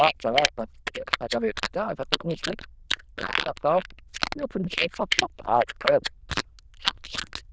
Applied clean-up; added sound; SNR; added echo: neural diffusion model UNIVERSE++.